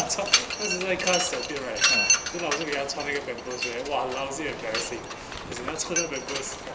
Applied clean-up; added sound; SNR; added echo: none; Mechanisms; -1 dB; none.